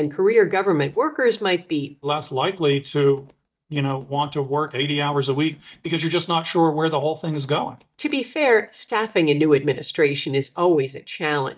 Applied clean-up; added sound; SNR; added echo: neural mask model DeepFilterNet 3.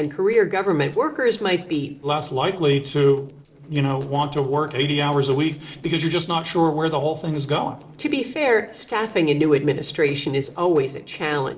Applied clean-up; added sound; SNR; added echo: neural separator model SepFormer DNS4.